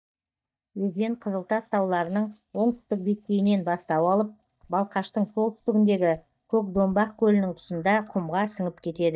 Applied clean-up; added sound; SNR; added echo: neural mask model DeepFilterNet 3.